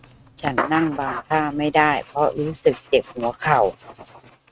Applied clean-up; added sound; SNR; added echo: neural mask model RNNoise.